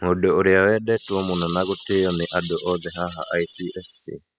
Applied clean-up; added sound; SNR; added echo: classical method spectral subtraction.